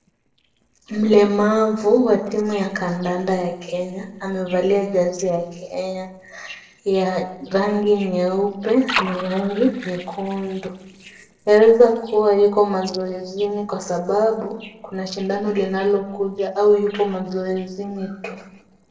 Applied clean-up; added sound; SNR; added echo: neural separator model SepFormer DNS4.